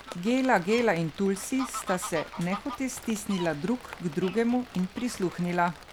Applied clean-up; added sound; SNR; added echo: none; Fowl + Rain; 14 dB; none.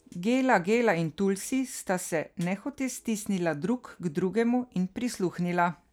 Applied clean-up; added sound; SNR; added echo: none; none; none; none.